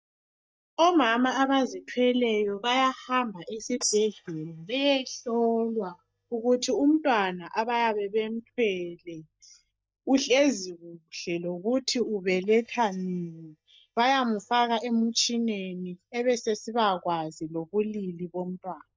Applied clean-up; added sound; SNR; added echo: neural mask model DeepFilterNet 3.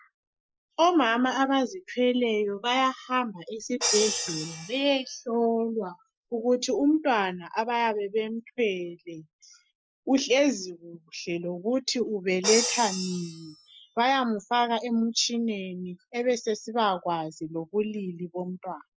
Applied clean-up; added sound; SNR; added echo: classical method Wiener filter.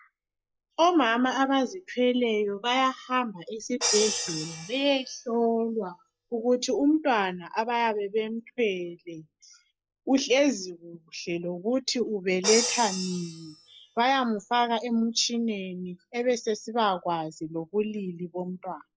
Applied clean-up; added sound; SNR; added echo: classical method log-MMSE.